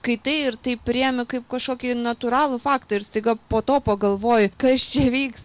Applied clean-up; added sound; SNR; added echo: none; none; none; none.